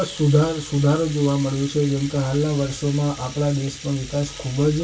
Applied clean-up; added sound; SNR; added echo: none; Rattle (instrument); 17 dB; reverberation time 0.1 s.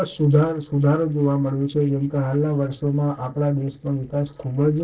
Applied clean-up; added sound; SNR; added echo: neural separator model SepFormer DNS4.